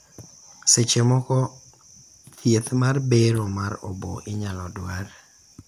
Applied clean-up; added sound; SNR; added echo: none; none; none; none.